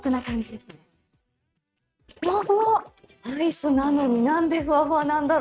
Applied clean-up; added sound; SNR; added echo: neural mask model RNNoise.